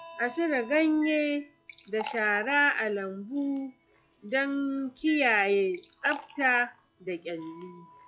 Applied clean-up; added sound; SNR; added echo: classical method log-MMSE.